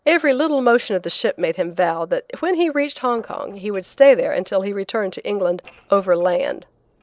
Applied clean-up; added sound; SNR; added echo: neural separator model SepFormer DNS4.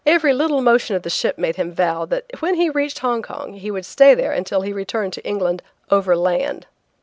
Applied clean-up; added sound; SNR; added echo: none; none; none; none.